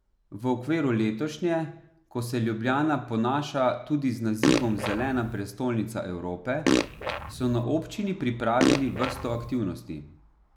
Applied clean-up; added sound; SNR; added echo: none; Fart; -1 dB; none.